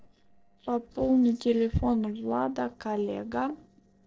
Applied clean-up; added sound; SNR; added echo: neural separator model SepFormer DNS4.